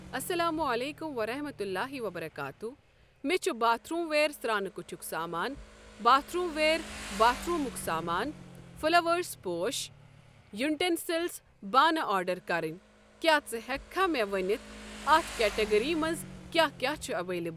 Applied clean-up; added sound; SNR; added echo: none; Motorcycle; 17 dB; none.